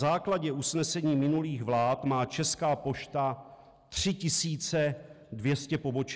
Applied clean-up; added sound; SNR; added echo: none; none; none; none.